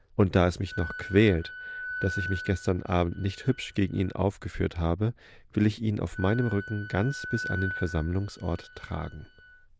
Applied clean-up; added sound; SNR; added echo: neural diffusion model UNIVERSE++.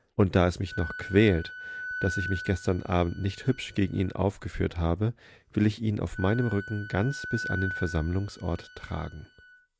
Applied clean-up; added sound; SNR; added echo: none; Wind instrument, woodwind instrument; 13 dB; none.